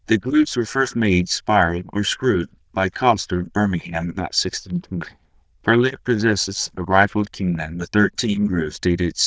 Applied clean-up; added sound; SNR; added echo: neural diffusion model UNIVERSE++.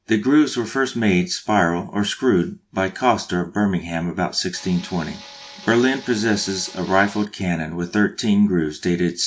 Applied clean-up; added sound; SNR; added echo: none; Tools; 19 dB; none.